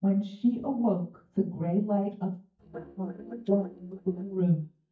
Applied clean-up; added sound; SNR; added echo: neural mask model DeepFilterNet 3.